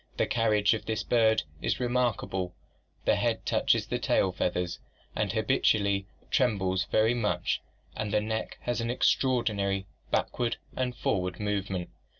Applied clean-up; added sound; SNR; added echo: none; none; none; none.